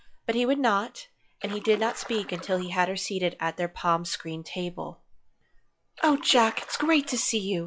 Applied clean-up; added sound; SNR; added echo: classical method log-MMSE.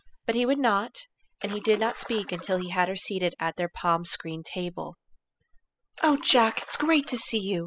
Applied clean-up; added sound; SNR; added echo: classical method spectral subtraction.